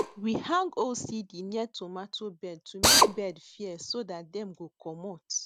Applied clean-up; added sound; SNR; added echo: none; Drill; -3 dB; none.